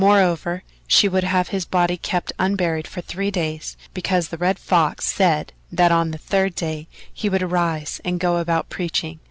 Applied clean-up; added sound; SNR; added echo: none; none; none; none.